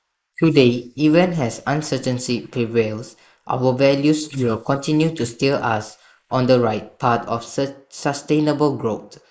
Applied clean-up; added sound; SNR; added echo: neural mask model Resemble Enhance denoiser.